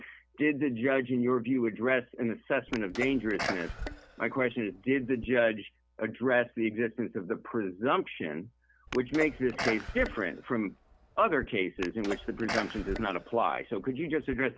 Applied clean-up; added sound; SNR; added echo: none; Sneeze; 10 dB; none.